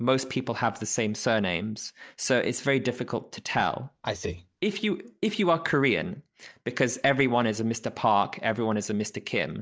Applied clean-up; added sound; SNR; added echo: none; none; none; none.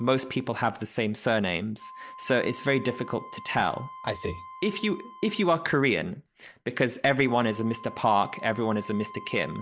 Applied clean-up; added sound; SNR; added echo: none; Wind instrument, woodwind instrument; 18 dB; none.